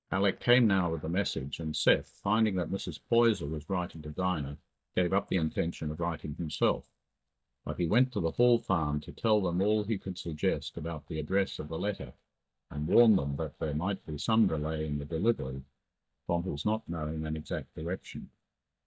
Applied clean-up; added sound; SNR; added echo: neural mask model DeepFilterNet 3.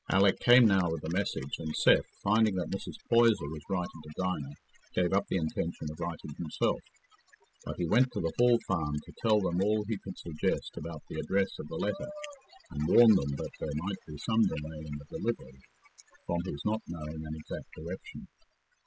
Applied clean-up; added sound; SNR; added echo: classical method spectral subtraction.